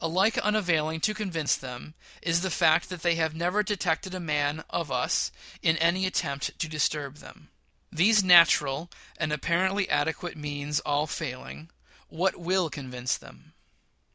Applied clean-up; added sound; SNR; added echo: none; none; none; none.